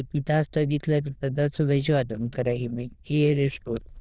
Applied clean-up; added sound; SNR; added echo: neural diffusion model UNIVERSE++.